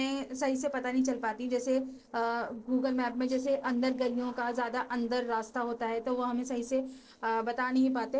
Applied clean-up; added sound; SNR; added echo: neural separator model SepFormer DNS4.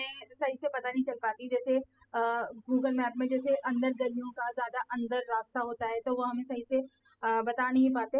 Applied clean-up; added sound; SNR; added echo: classical method spectral subtraction.